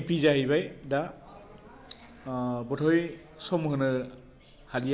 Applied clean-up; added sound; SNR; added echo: none; none; none; none.